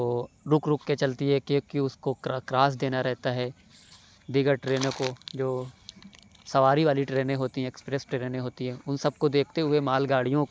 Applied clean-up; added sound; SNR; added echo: none; none; none; none.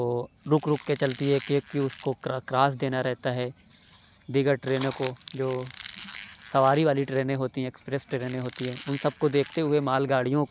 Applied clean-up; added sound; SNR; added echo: none; Squeak; 17 dB; none.